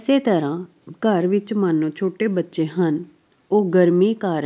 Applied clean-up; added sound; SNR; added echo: none; none; none; none.